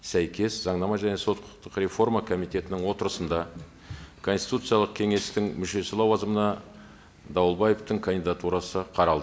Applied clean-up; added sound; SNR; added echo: none; none; none; none.